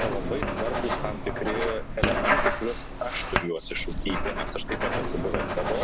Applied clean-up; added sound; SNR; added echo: none; Writing; -3 dB; none.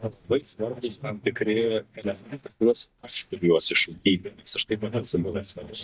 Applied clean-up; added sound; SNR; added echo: neural mask model DeepFilterNet 3.